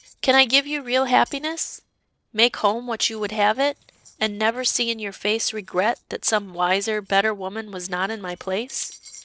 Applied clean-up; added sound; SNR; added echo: neural separator model SepFormer DNS4.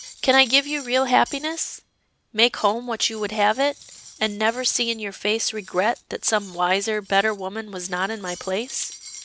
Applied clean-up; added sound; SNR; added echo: none; Cutlery, silverware; 19 dB; none.